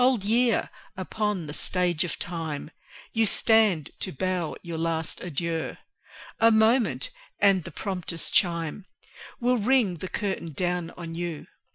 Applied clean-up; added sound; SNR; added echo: none; none; none; none.